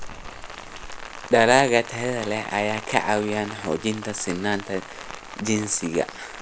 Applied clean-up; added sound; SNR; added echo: none; Rain; 13 dB; none.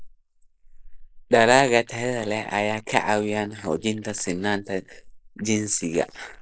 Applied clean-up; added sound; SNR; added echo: neural mask model Resemble Enhance denoiser.